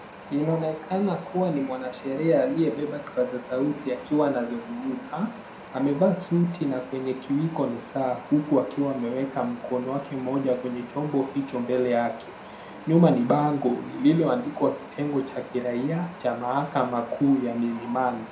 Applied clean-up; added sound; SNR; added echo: none; Wind; 17 dB; reverberation time 0.4 s.